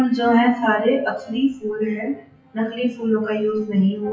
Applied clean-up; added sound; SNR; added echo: classical method WPE with log-MMSE.